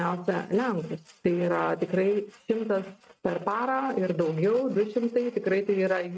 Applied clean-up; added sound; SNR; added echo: neural mask model RNNoise.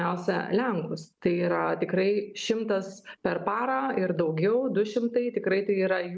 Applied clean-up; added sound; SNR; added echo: none; none; none; none.